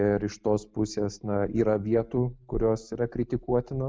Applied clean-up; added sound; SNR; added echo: none; none; none; none.